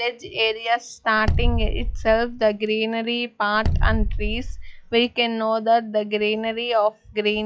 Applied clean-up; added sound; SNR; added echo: classical method log-MMSE.